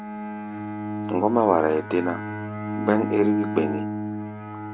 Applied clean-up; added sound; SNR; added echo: none; Bowed string instrument; 5 dB; none.